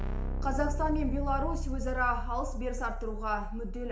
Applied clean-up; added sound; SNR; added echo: none; Keyboard (musical); -1 dB; reverberation time 1.6 s.